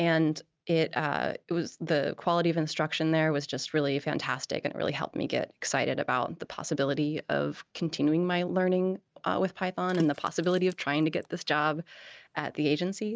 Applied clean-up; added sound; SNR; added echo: neural mask model RNNoise.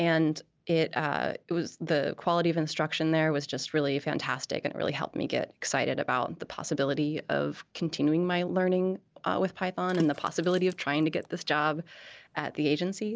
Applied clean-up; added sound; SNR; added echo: none; Water / Splash, splatter; 18 dB; none.